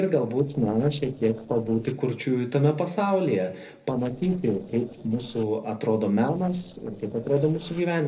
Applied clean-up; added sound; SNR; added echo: neural separator model SepFormer DNS4.